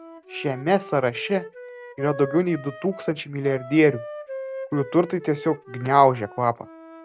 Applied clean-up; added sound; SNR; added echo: none; Wind instrument, woodwind instrument; 15 dB; none.